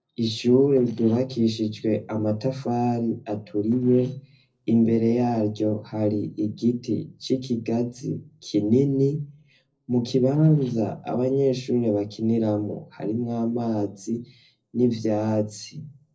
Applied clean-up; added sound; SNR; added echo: neural separator model SepFormer DNS4.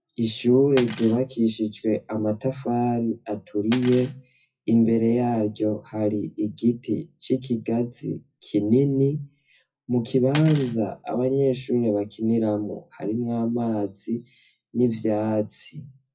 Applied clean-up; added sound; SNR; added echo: classical method WPE with log-MMSE.